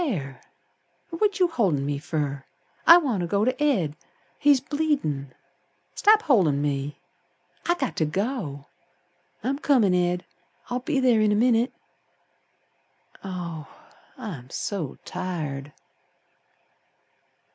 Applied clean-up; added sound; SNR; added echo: none; none; none; none.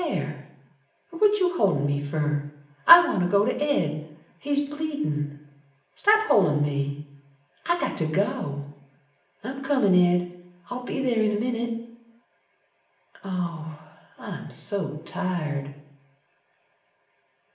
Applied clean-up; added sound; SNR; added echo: none; none; none; reverberation time 0.7 s.